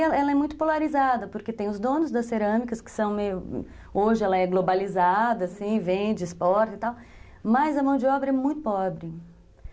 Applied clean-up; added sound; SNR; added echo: none; none; none; none.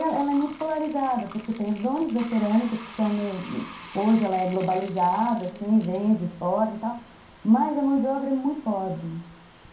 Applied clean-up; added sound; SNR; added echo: none; Bathtub (filling or washing); 18 dB; reverberation time 0.5 s.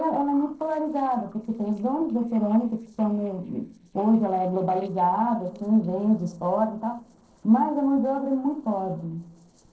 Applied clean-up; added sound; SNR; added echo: neural separator model SepFormer DNS4.